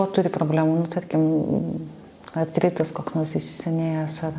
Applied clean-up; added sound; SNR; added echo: none; none; none; none.